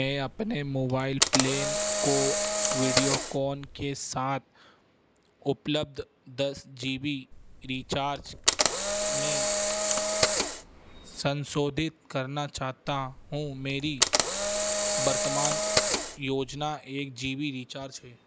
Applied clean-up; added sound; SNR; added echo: none; Camera; -4 dB; none.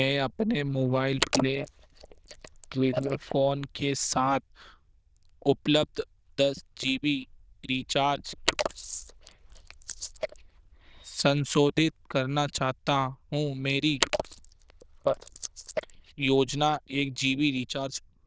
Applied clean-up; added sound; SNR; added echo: neural diffusion model UNIVERSE++.